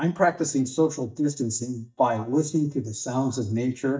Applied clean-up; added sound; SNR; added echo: neural mask model DeepFilterNet 3.